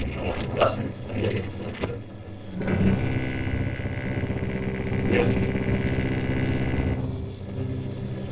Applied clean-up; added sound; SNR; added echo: neural separator model SepFormer DNS4.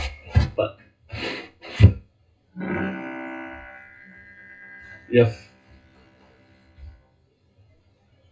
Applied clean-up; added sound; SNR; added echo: classical method WPE with log-MMSE.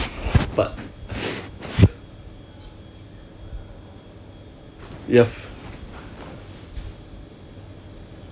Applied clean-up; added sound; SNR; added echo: none; none; none; none.